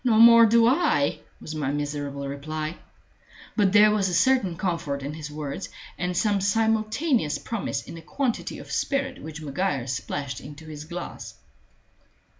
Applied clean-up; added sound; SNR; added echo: none; none; none; none.